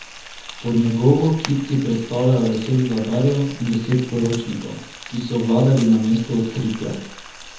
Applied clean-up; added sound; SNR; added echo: none; Frying (food); 17 dB; reverberation time 1.0 s.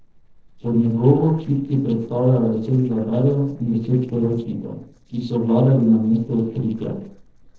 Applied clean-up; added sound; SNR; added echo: neural separator model SepFormer DNS4.